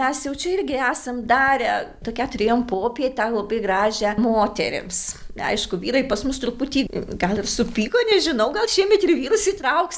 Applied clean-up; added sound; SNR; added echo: none; none; none; none.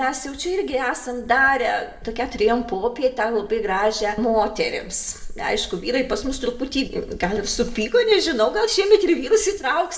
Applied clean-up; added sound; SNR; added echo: none; none; none; reverberation time 0.6 s.